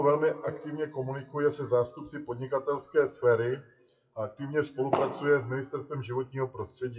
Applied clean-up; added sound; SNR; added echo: classical method WPE with log-MMSE.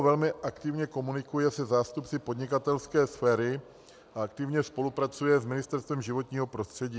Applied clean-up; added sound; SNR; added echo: none; none; none; none.